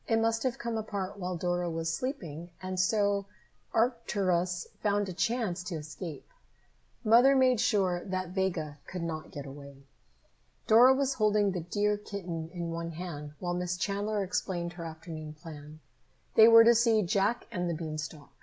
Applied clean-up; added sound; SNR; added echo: none; none; none; none.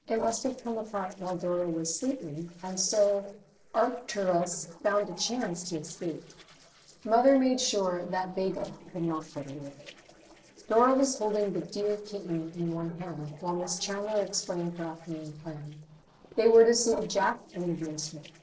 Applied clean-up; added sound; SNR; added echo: neural separator model SepFormer DNS4.